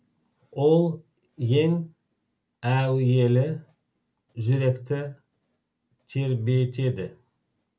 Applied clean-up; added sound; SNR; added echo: none; none; none; none.